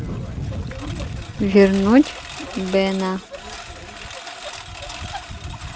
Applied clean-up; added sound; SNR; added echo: none; Engine; 9 dB; none.